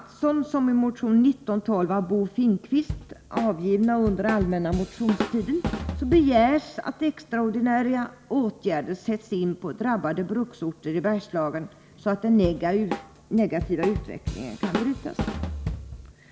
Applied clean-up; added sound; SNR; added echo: none; Drum / Drum kit; 7 dB; none.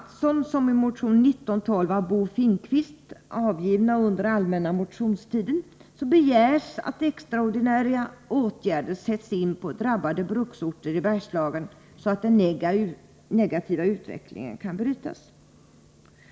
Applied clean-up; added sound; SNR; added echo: none; none; none; none.